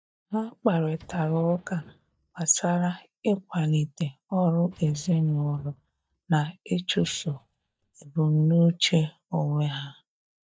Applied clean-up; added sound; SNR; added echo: neural mask model DeepFilterNet 3.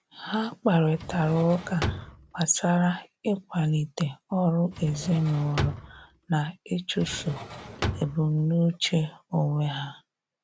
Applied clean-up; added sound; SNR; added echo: none; Drawer open or close; 9 dB; none.